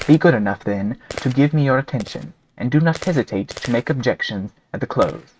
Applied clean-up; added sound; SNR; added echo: neural mask model RNNoise.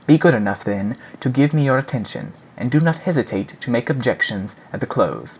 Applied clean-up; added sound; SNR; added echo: none; none; none; none.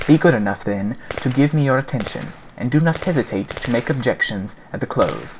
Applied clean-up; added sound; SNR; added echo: none; Gunshot, gunfire; 15 dB; none.